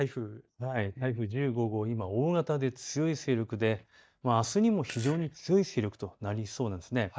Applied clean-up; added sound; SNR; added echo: neural mask model DeepFilterNet 3.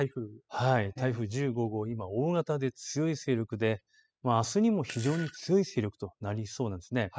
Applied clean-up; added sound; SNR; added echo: classical method spectral subtraction.